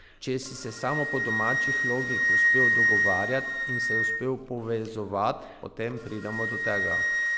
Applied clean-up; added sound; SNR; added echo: none; Wind instrument, woodwind instrument; -4 dB; none.